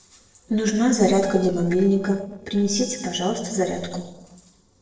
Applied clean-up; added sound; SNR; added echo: neural separator model SepFormer DNS4.